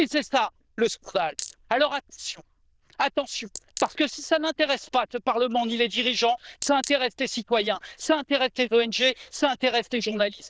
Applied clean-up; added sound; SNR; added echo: neural diffusion model UNIVERSE++.